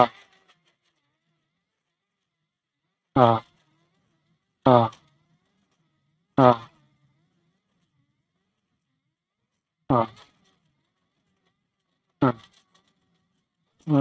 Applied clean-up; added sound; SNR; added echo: neural mask model RNNoise.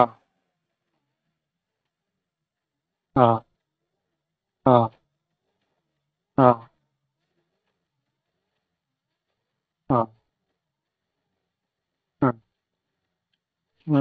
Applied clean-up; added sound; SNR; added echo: neural mask model DeepFilterNet 3.